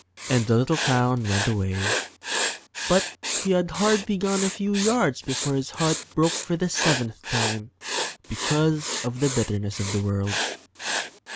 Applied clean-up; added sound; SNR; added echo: none; Writing; 5 dB; none.